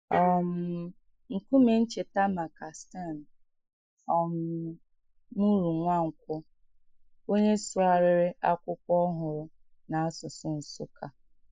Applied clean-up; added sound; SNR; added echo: neural mask model Resemble Enhance denoiser.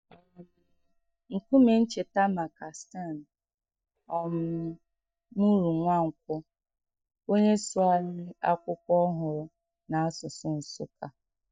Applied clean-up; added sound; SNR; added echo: neural mask model DeepFilterNet 3.